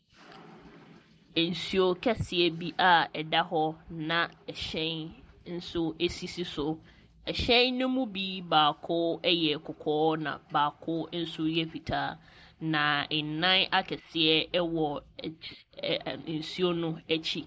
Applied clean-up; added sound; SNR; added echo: none; none; none; none.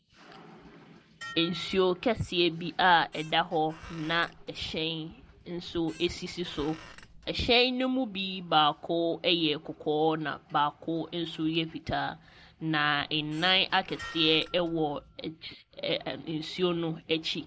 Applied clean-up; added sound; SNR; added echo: none; Dishes, pots, and pans + Squeak; 20 dB; none.